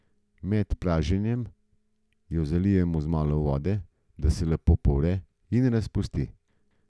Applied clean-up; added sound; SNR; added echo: none; none; none; none.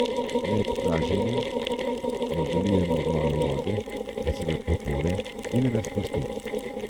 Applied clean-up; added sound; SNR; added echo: neural mask model RNNoise.